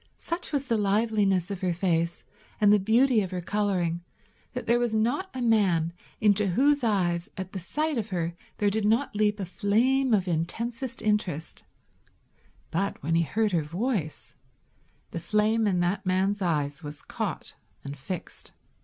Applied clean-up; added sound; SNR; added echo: none; none; none; none.